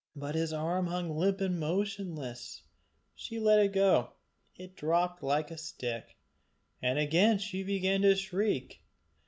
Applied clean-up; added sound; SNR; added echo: none; none; none; none.